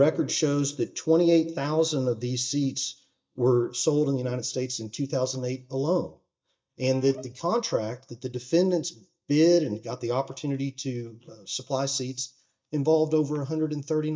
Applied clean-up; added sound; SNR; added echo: neural mask model DeepFilterNet 3.